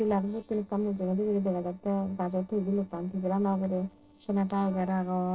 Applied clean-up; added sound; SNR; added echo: neural separator model SepFormer DNS4.